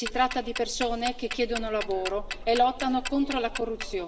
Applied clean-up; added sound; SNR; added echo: none; Tick-tock; 8 dB; reverberation time 1.3 s.